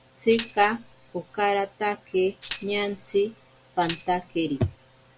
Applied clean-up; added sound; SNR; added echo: none; Tambourine; -1 dB; none.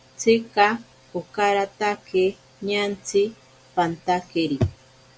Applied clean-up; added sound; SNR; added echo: none; none; none; none.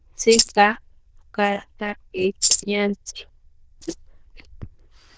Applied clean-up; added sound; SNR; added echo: neural diffusion model UNIVERSE++.